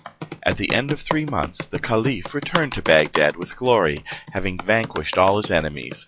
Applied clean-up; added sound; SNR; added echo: classical method log-MMSE.